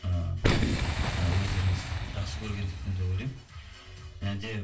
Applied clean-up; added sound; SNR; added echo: none; Boom; 0 dB; reverberation time 0.3 s.